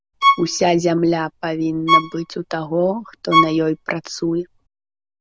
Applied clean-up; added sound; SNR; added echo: none; Bowed string instrument; 1 dB; none.